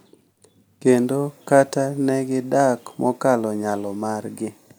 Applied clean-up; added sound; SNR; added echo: none; none; none; none.